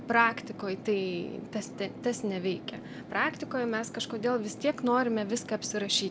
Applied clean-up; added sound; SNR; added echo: none; Fixed-wing aircraft, airplane; 13 dB; none.